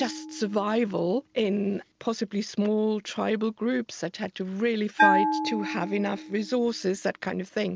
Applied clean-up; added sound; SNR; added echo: none; Bell; 5 dB; none.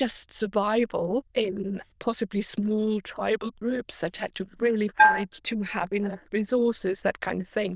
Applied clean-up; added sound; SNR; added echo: neural diffusion model UNIVERSE++.